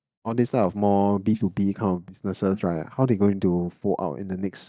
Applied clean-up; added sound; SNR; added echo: neural mask model DeepFilterNet 3.